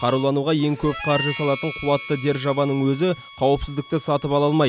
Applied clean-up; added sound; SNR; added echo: none; Harmonica; 14 dB; none.